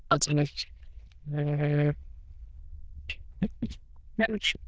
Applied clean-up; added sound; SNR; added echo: neural diffusion model UNIVERSE++.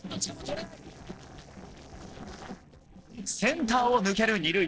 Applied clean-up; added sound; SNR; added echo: neural separator model SepFormer DNS4.